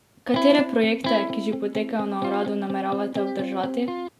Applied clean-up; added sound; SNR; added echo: none; Electric guitar; 4 dB; none.